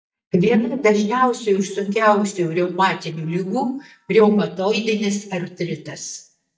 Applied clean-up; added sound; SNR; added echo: neural mask model DeepFilterNet 3.